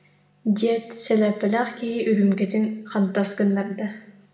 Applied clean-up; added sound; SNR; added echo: none; none; none; reverberation time 0.8 s.